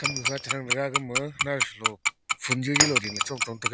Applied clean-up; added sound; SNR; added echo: none; Tick-tock + Shatter; -4 dB; none.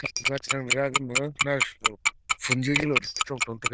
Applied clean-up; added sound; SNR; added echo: neural diffusion model UNIVERSE++.